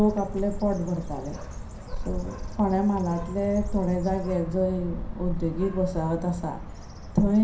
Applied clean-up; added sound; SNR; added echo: none; Bird; 7 dB; reverberation time 0.5 s.